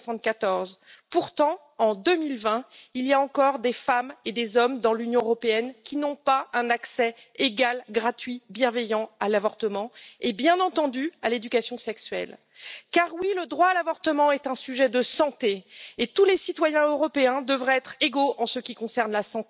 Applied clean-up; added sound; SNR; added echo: none; none; none; none.